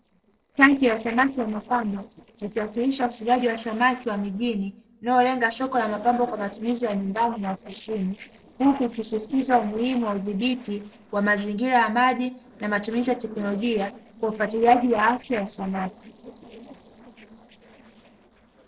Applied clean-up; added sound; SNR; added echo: neural separator model SepFormer DNS4.